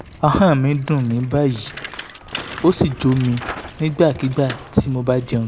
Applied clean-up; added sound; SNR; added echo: none; Bicycle; 15 dB; none.